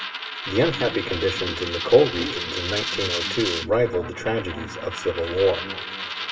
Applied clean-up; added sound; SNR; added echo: none; Coin (dropping); 7 dB; reverberation time 2.6 s.